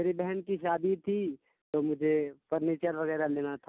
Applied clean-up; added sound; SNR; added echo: none; none; none; none.